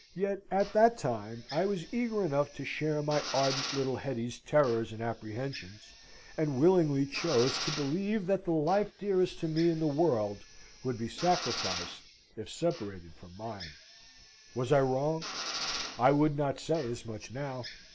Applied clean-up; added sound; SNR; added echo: none; Drill; 12 dB; none.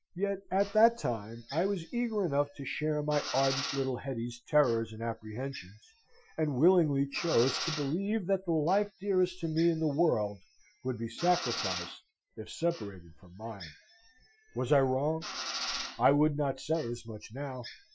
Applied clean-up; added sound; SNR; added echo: classical method Wiener filter.